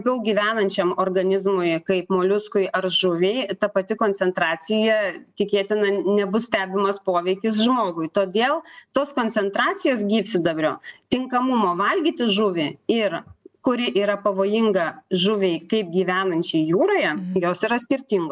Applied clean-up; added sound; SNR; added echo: none; none; none; none.